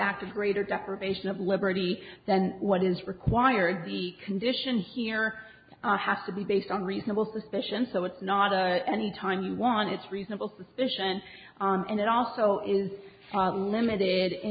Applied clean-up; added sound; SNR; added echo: none; none; none; none.